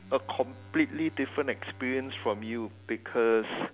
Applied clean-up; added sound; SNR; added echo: none; Bowed string instrument; 18 dB; none.